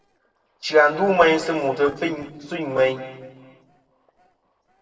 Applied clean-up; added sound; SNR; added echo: neural separator model SepFormer DNS4.